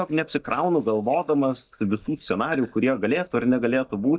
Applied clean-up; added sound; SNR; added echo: neural mask model DeepFilterNet 3.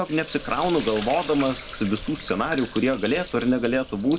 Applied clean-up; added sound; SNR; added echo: none; Sink (filling or washing); 9 dB; none.